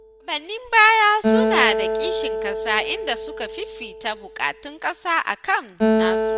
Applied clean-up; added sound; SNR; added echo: none; Acoustic guitar; 2 dB; none.